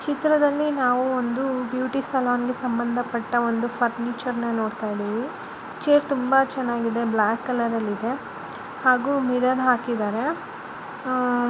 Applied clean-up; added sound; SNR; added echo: none; none; none; none.